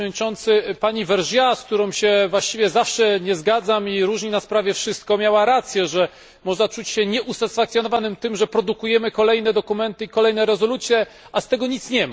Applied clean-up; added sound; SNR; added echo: none; none; none; none.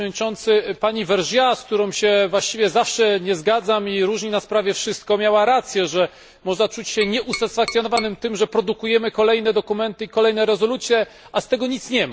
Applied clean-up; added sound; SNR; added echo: none; Tap; 12 dB; none.